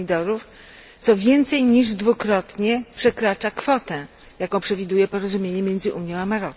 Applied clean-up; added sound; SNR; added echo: none; none; none; none.